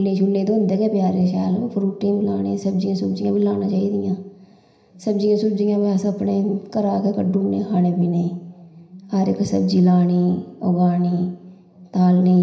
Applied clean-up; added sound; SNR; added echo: none; none; none; reverberation time 0.9 s.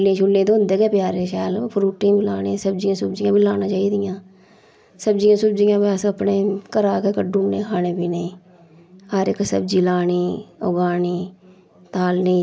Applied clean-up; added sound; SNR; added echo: none; none; none; none.